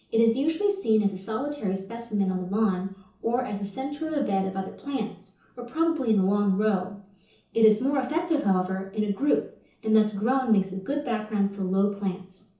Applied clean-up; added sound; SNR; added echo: none; none; none; reverberation time 0.7 s.